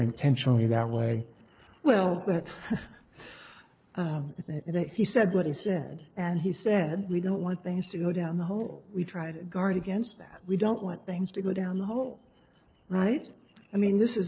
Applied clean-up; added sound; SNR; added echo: neural separator model SepFormer DNS4.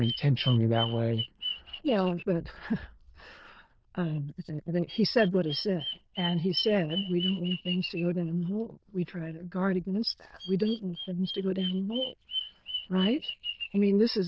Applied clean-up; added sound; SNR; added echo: neural diffusion model UNIVERSE++.